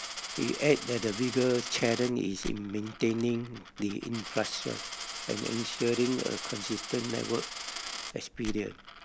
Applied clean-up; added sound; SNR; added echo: none; Coin (dropping); 8 dB; none.